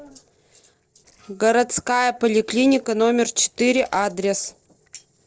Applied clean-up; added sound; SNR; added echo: neural separator model SepFormer DNS4.